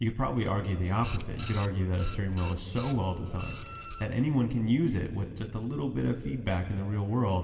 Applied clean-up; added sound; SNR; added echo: none; Printer; 17 dB; reverberation time 2.2 s.